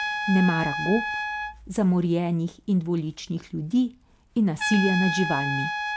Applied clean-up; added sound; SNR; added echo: none; Trumpet; 6 dB; none.